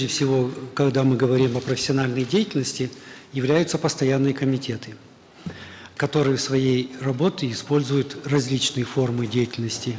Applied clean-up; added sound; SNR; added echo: none; none; none; none.